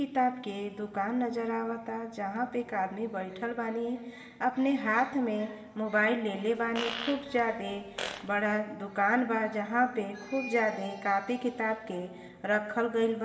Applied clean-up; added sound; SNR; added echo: none; Fart; 10 dB; reverberation time 2.9 s.